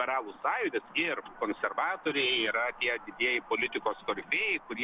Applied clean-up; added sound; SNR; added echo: none; Telephone + Wind; 19 dB; none.